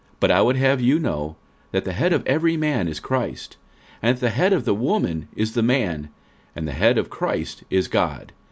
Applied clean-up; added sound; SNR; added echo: none; none; none; none.